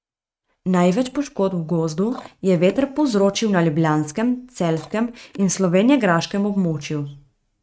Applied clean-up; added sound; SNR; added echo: neural mask model RNNoise.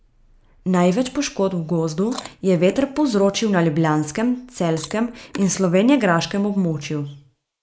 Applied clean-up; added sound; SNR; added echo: neural mask model Resemble Enhance denoiser.